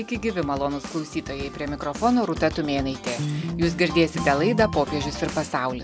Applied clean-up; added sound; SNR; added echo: none; Electric guitar; 7 dB; none.